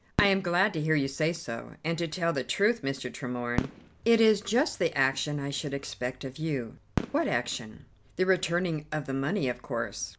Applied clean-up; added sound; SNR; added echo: none; Fireworks; 13 dB; none.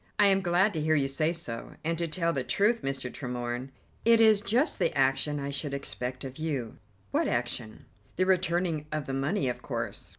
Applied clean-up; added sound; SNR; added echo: none; none; none; none.